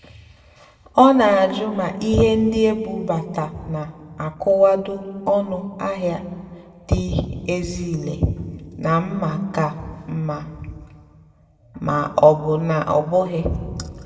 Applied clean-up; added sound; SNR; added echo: none; none; none; reverberation time 1.5 s.